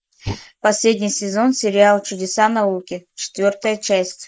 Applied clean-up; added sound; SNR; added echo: neural mask model Resemble Enhance denoiser.